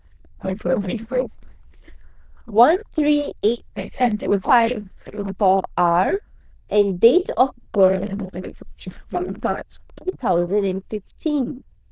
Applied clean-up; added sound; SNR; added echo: neural diffusion model UNIVERSE++.